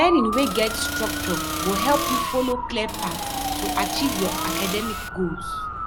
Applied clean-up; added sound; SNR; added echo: none; Motor vehicle (road) / Siren + Accelerating, revving, vroom; 2 dB; none.